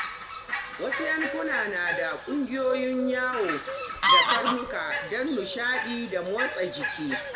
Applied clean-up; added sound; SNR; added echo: none; Fowl; -1 dB; reverberation time 0.5 s.